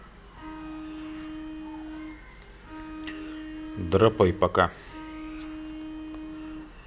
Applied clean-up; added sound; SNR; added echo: none; Bowed string instrument; 9 dB; none.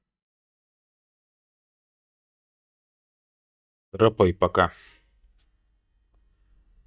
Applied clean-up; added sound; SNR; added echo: neural mask model DeepFilterNet 3.